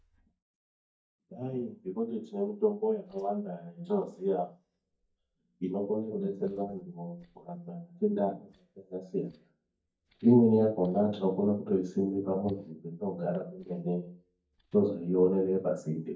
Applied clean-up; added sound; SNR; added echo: neural mask model DeepFilterNet 3.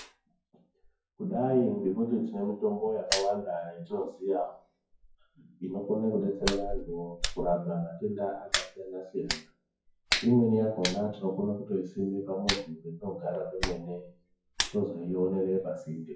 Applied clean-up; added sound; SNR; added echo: classical method WPE with log-MMSE.